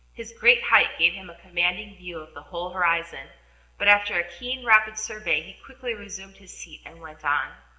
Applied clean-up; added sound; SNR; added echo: none; none; none; reverberation time 0.9 s.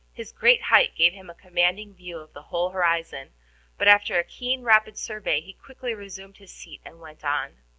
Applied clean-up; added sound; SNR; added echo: none; none; none; none.